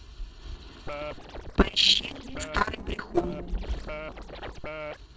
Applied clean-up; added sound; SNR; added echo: neural separator model SepFormer DNS4.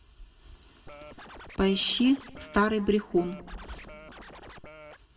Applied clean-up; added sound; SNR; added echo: none; Scratching (performance technique); 17 dB; reverberation time 1.8 s.